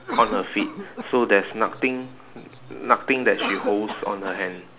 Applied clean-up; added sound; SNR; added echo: none; Cough; 11 dB; none.